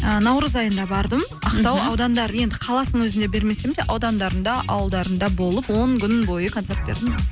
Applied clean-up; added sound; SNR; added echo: none; none; none; none.